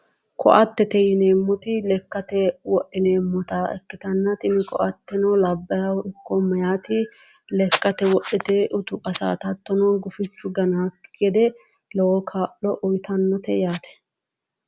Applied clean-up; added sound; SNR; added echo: none; none; none; none.